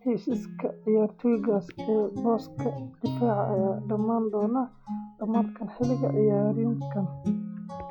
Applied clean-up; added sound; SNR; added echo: classical method log-MMSE.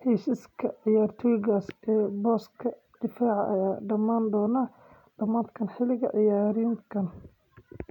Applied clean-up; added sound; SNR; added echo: none; none; none; none.